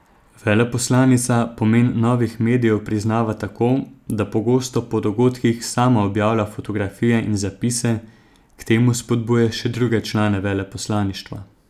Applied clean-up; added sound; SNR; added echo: none; none; none; none.